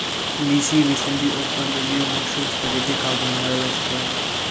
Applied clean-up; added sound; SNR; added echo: none; Rain; -1 dB; none.